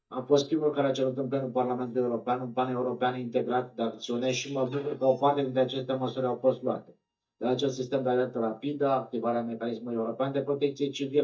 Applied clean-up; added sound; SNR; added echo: neural mask model DeepFilterNet 3.